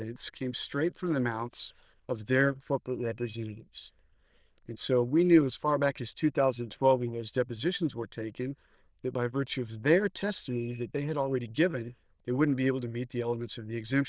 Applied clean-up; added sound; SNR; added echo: neural diffusion model UNIVERSE++.